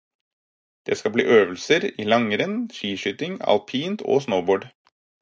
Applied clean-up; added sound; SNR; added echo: none; none; none; none.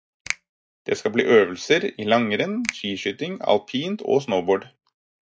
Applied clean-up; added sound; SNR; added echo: classical method log-MMSE.